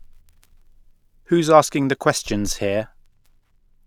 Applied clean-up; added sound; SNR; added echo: none; Crackle; 17 dB; none.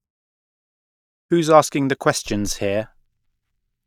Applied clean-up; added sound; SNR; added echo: neural mask model DeepFilterNet 3.